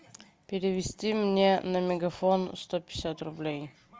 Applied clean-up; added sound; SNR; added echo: none; none; none; none.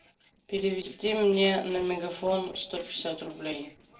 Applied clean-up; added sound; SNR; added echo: neural separator model SepFormer DNS4.